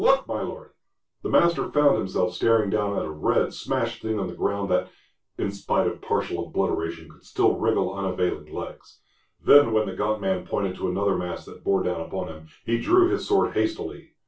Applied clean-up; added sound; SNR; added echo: none; none; none; reverberation time 0.2 s.